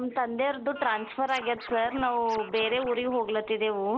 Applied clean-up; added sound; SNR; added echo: none; Scratching (performance technique); 15 dB; none.